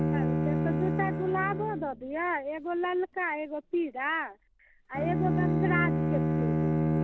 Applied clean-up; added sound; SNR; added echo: none; Bowed string instrument; -3 dB; none.